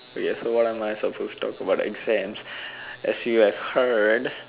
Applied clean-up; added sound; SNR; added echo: none; none; none; none.